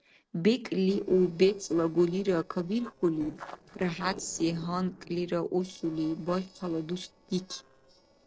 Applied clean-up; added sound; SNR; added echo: neural separator model SepFormer DNS4.